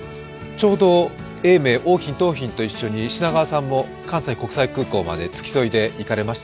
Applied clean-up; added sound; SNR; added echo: none; none; none; none.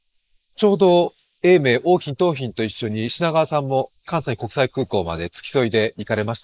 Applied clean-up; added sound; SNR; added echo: neural mask model Resemble Enhance denoiser.